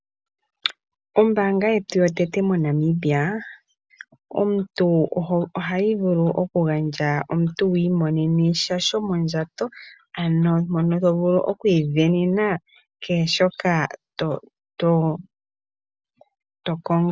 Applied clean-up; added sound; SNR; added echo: none; none; none; none.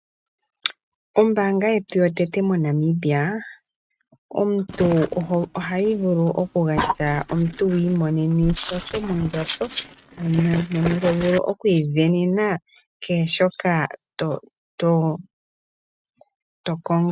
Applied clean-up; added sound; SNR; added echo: neural mask model RNNoise.